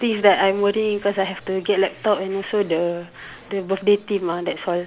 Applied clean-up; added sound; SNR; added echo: none; none; none; none.